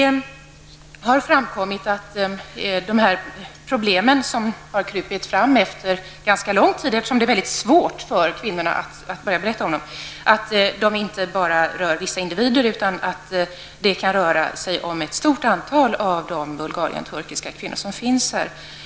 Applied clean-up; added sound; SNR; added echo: none; none; none; none.